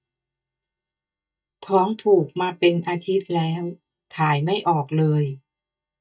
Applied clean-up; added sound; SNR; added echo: neural mask model DeepFilterNet 3.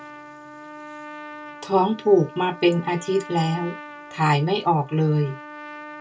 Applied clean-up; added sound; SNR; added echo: none; Trumpet; 16 dB; reverberation time 0.1 s.